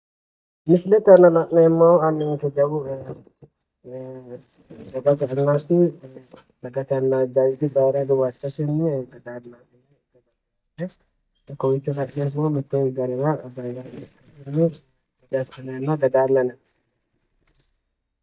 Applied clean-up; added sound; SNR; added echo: neural mask model DeepFilterNet 3.